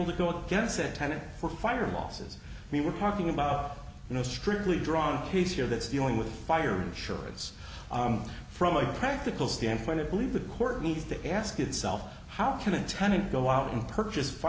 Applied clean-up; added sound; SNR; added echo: none; none; none; none.